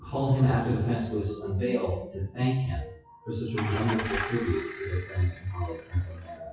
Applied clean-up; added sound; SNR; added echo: classical method WPE with log-MMSE.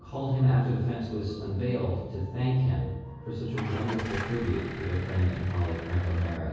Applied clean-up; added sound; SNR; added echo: none; Engine starting / Car; 12 dB; reverberation time 1.3 s.